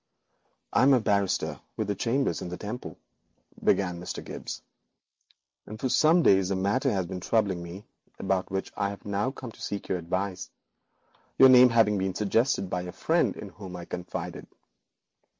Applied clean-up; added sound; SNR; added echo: neural mask model Resemble Enhance denoiser.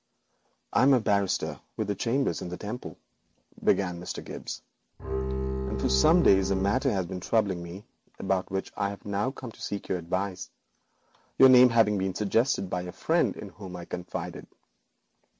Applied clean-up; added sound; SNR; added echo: none; Bowed string instrument; 3 dB; none.